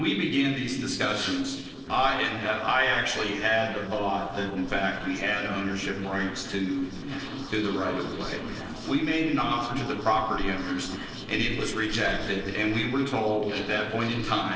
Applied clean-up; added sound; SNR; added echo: neural separator model SepFormer DNS4.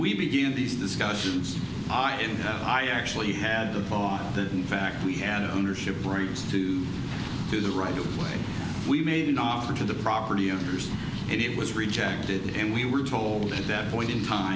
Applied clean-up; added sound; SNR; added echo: none; none; none; none.